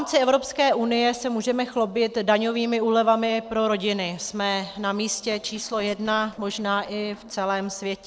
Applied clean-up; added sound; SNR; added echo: neural separator model SepFormer DNS4.